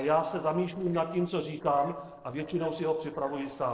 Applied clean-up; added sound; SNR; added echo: neural separator model SepFormer DNS4.